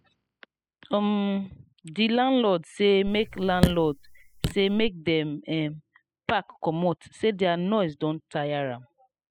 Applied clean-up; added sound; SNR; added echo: classical method spectral subtraction.